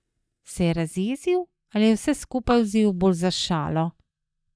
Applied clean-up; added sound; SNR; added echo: neural mask model DeepFilterNet 3.